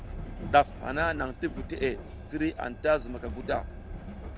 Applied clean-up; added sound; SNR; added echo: none; Train; 9 dB; none.